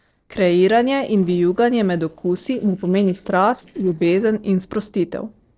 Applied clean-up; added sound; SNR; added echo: neural separator model SepFormer DNS4.